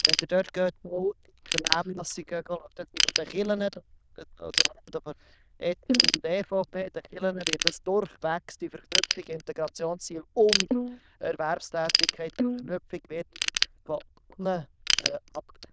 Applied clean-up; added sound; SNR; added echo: neural diffusion model UNIVERSE++.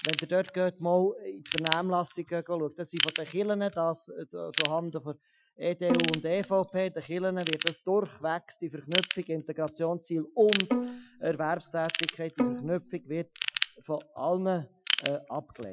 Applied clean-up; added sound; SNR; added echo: classical method Wiener filter.